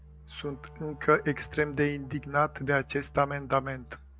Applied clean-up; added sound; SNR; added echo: none; Musical instrument + Wind instrument, woodwind instrument; 19 dB; none.